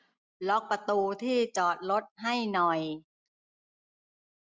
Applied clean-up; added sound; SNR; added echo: none; none; none; none.